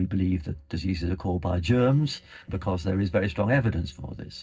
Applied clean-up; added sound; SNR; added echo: neural separator model SepFormer DNS4.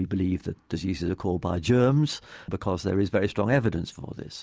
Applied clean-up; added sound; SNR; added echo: none; none; none; none.